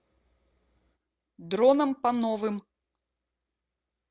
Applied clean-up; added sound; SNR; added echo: none; none; none; none.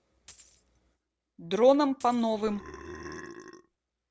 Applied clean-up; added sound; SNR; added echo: none; Burping, eructation + Coin (dropping); 16 dB; none.